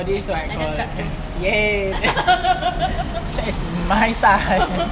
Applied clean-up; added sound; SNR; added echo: none; Tambourine; 8 dB; none.